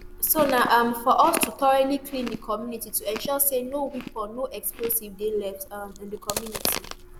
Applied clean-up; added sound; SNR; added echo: none; Chewing, mastication; 11 dB; none.